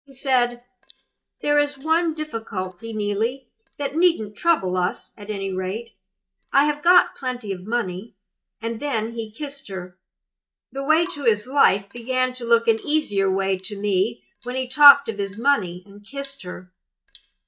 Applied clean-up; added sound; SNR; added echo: neural mask model DeepFilterNet 3.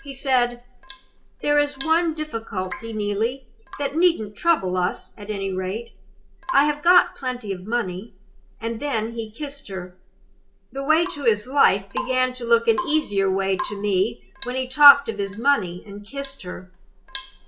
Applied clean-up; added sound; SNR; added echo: none; Drip / Water tap, faucet / Rain; 15 dB; reverberation time 0.4 s.